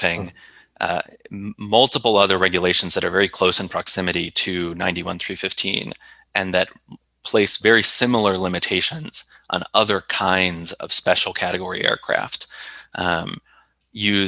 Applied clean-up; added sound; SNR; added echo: none; none; none; none.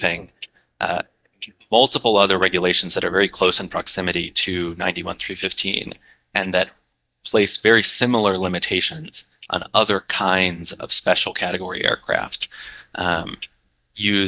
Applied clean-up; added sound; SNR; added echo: neural mask model DeepFilterNet 3.